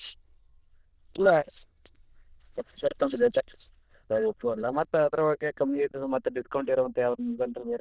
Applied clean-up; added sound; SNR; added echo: neural diffusion model UNIVERSE++.